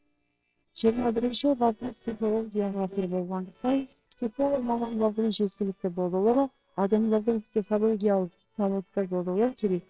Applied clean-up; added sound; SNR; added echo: neural separator model SepFormer WHAMR!.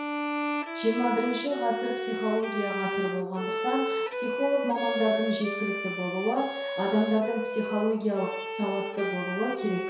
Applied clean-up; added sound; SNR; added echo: none; Bowed string instrument; 4 dB; reverberation time 0.7 s.